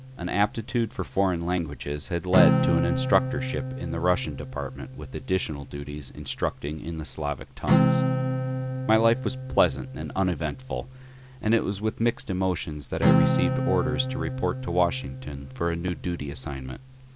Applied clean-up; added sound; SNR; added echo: none; Acoustic guitar; 2 dB; none.